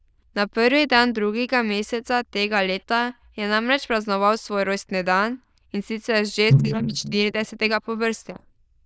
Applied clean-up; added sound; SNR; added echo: neural diffusion model UNIVERSE++.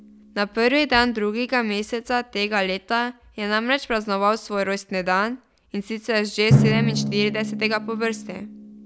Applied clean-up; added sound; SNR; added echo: none; Drum; 4 dB; none.